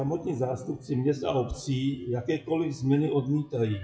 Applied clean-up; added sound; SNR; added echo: classical method WPE with log-MMSE.